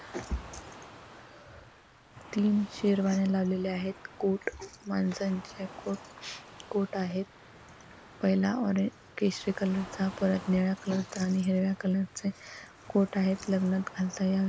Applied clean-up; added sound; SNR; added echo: none; Waves, surf; 19 dB; none.